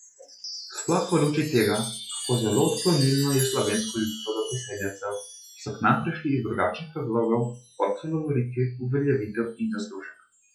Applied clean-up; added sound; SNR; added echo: classical method log-MMSE.